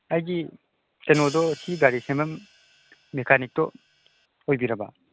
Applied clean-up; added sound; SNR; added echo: none; Hi-hat; 20 dB; none.